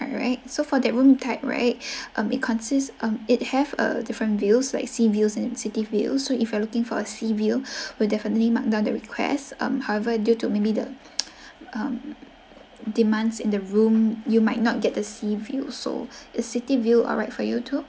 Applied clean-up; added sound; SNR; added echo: none; none; none; none.